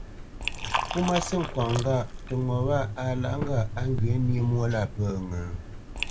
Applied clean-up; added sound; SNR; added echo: none; Liquid; 6 dB; none.